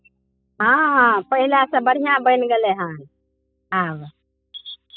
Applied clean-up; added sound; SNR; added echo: classical method spectral subtraction.